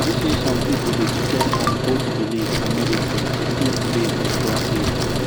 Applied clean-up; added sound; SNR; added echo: none; Truck; -4 dB; none.